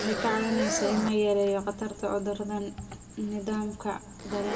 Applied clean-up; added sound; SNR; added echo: none; Zipper (clothing); 7 dB; reverberation time 1.1 s.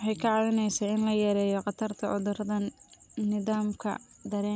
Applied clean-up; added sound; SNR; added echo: none; none; none; none.